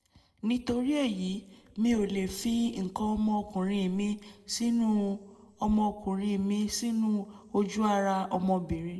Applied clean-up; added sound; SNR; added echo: none; none; none; reverberation time 0.9 s.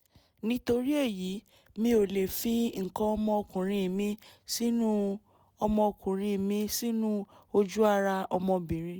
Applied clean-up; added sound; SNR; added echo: none; none; none; none.